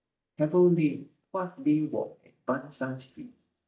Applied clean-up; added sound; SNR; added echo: neural mask model DeepFilterNet 3.